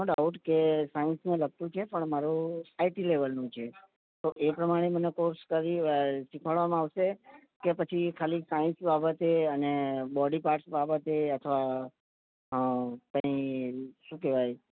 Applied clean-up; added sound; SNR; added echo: none; none; none; none.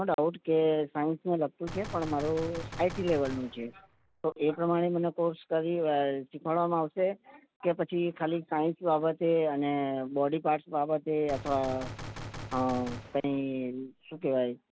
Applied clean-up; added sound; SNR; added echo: none; Gunshot, gunfire; 12 dB; none.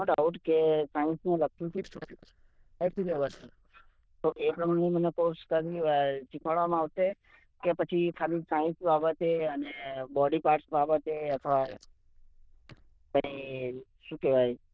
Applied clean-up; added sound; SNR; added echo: neural diffusion model UNIVERSE++.